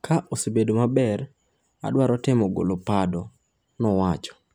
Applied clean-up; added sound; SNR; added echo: none; none; none; none.